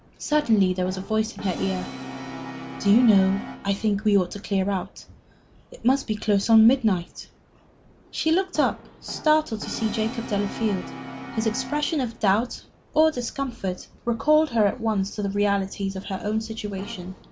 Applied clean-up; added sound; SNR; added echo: none; Brass instrument; 16 dB; none.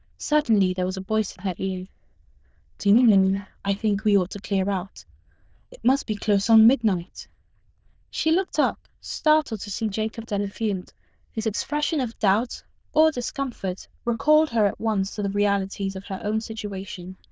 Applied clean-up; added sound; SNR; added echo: neural diffusion model UNIVERSE++.